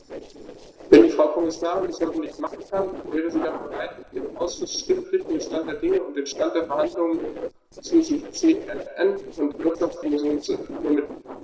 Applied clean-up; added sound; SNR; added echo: neural separator model SepFormer DNS4.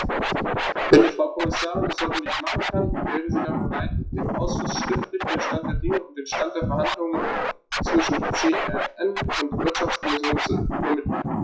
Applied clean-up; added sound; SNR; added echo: classical method WPE with log-MMSE.